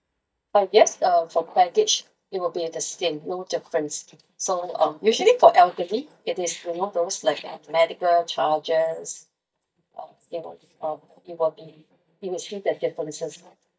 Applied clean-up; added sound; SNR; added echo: neural mask model DeepFilterNet 3.